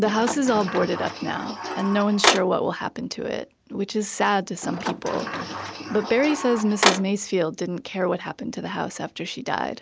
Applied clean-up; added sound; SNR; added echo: none; Sliding door; 2 dB; none.